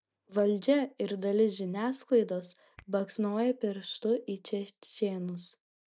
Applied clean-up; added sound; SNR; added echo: neural mask model DeepFilterNet 3.